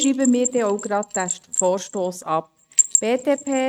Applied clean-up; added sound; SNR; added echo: neural mask model RNNoise.